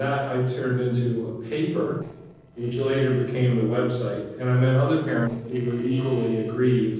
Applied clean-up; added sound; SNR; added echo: neural separator model SepFormer DNS4.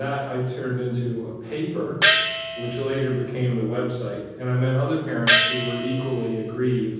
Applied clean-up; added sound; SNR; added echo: none; Gong; -2 dB; reverberation time 1.1 s.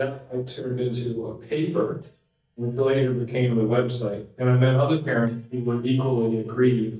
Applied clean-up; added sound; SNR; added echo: neural mask model DeepFilterNet 3.